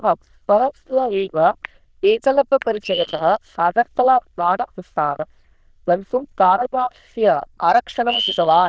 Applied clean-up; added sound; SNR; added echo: neural diffusion model UNIVERSE++.